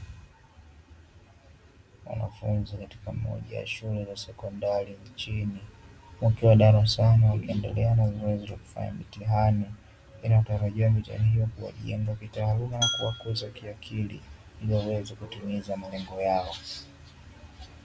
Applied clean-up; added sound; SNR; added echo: none; Glass; 7 dB; none.